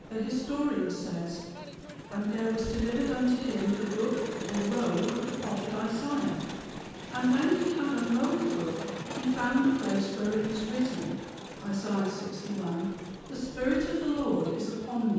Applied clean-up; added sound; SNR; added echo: none; Crowd; 10 dB; reverberation time 1.2 s.